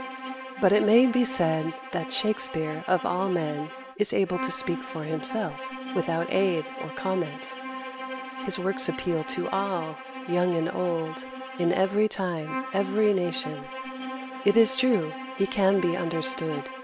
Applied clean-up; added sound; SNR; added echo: none; Bowed string instrument; 10 dB; none.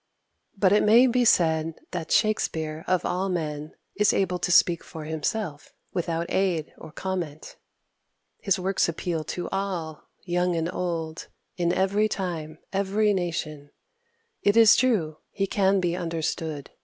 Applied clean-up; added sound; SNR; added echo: none; none; none; none.